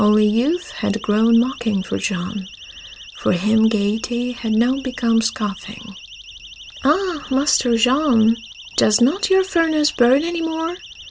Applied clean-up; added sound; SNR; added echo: none; Siren; 19 dB; none.